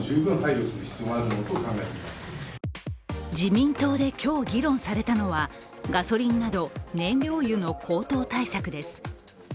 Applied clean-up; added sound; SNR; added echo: none; none; none; none.